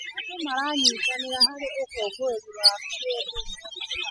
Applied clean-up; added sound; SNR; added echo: classical method spectral subtraction.